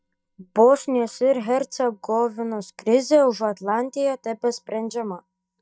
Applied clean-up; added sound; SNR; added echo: neural mask model DeepFilterNet 3.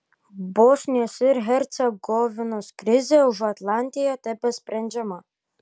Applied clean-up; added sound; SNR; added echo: none; none; none; none.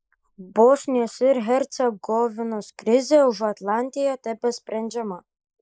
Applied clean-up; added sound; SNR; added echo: neural mask model Resemble Enhance denoiser.